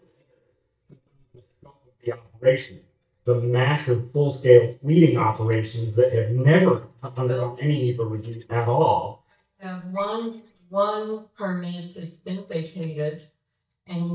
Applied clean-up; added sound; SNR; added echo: neural mask model DeepFilterNet 3.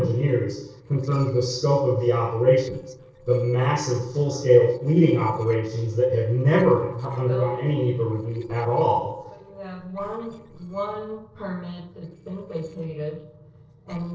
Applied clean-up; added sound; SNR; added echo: neural separator model SepFormer DNS4.